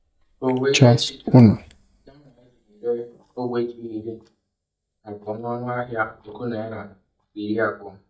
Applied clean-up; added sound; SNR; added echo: neural mask model DeepFilterNet 3.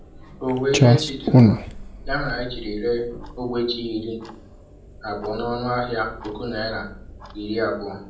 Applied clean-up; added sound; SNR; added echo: none; Clock; -3 dB; reverberation time 0.6 s.